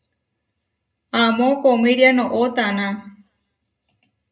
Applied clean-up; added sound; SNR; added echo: none; none; none; reverberation time 0.2 s.